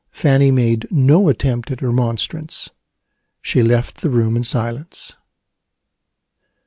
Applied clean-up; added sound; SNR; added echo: none; none; none; none.